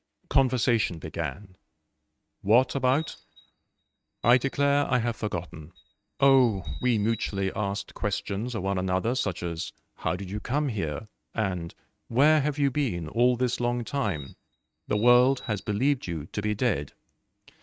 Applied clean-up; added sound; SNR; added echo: neural mask model RNNoise.